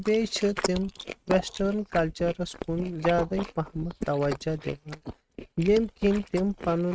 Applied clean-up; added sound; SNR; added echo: neural mask model RNNoise.